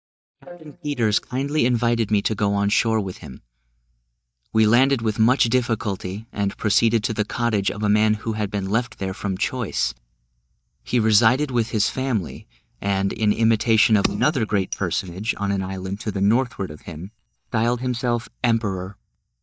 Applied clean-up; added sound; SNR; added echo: neural mask model DeepFilterNet 3.